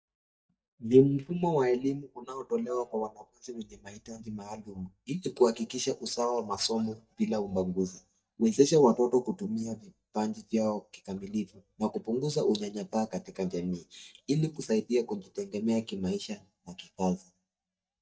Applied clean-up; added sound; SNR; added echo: neural mask model DeepFilterNet 3.